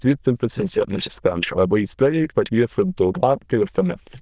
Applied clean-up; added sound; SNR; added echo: neural diffusion model UNIVERSE++.